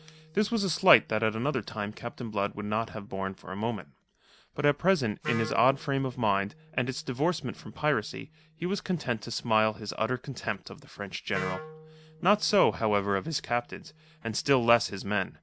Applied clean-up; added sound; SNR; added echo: none; Wind instrument, woodwind instrument; 18 dB; none.